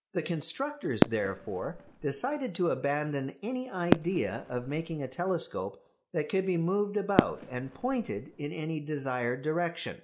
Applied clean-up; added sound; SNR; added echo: none; Fireworks; 1 dB; none.